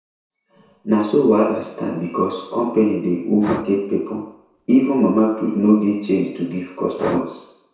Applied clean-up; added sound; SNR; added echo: none; Breathing; 20 dB; reverberation time 0.7 s.